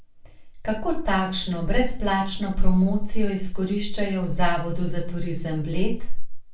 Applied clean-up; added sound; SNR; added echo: none; none; none; reverberation time 0.3 s.